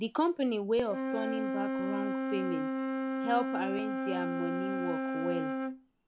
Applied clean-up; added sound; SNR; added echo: none; Wind instrument, woodwind instrument; 0 dB; none.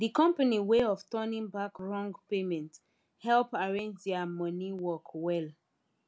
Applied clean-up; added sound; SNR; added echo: none; none; none; none.